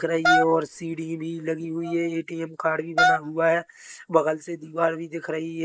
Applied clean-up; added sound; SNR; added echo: neural mask model Resemble Enhance denoiser.